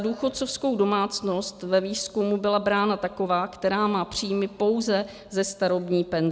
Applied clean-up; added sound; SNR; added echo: none; none; none; none.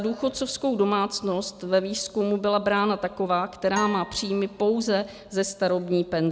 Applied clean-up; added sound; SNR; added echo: none; Acoustic guitar; 14 dB; none.